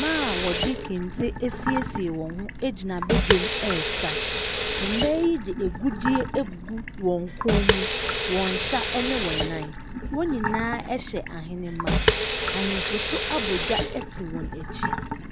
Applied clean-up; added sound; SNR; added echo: none; Sink (filling or washing) / Water tap, faucet; -1 dB; none.